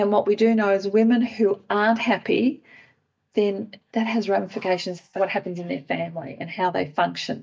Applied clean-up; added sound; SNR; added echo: neural mask model DeepFilterNet 3.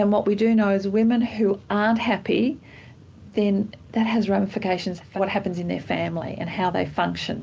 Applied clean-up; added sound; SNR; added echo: none; none; none; none.